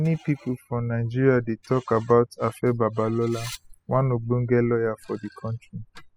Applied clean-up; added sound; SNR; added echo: classical method spectral subtraction.